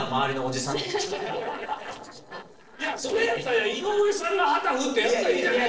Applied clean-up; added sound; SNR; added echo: neural separator model SepFormer DNS4.